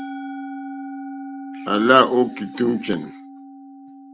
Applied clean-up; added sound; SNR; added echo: none; Musical instrument; 12 dB; none.